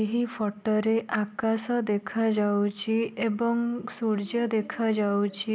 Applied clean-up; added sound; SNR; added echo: none; none; none; none.